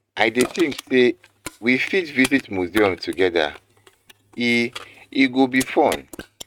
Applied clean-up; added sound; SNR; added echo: neural mask model RNNoise.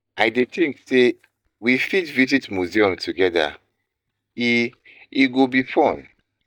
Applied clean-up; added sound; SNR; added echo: neural mask model DeepFilterNet 3.